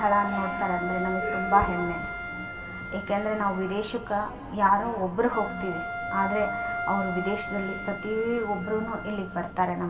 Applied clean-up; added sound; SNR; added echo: none; Wind instrument, woodwind instrument; 7 dB; reverberation time 2.8 s.